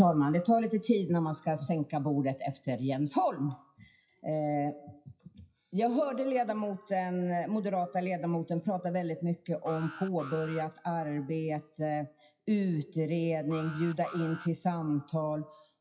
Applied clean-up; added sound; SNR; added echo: classical method WPE with log-MMSE.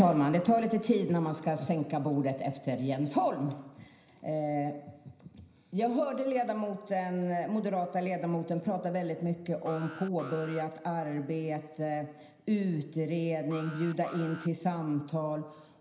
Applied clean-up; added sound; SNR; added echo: none; Alarm; 17 dB; reverberation time 0.9 s.